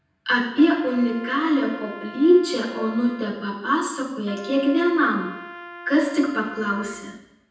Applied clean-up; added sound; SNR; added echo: none; Trumpet; 17 dB; reverberation time 0.9 s.